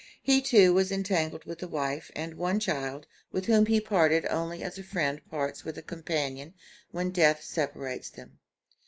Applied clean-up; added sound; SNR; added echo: neural mask model Resemble Enhance denoiser.